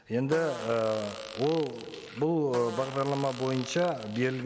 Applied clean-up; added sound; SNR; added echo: none; Fart; 14 dB; none.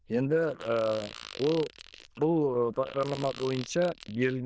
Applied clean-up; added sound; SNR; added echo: neural diffusion model UNIVERSE++.